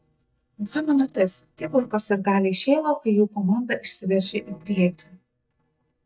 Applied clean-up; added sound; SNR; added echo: neural mask model DeepFilterNet 3.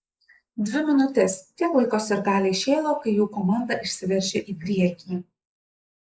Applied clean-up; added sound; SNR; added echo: neural mask model Resemble Enhance denoiser.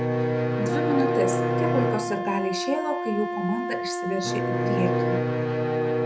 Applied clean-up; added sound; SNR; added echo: none; Bowed string instrument + Wind instrument, woodwind instrument; -4 dB; none.